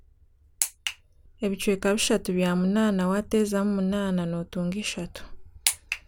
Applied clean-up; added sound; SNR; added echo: none; none; none; none.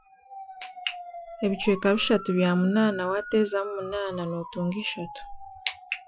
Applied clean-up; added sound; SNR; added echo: classical method Wiener filter.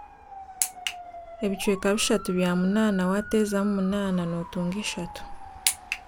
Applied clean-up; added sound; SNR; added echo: none; Motor vehicle (road) / Siren; 16 dB; none.